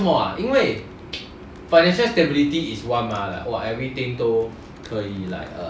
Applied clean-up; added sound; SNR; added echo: none; none; none; none.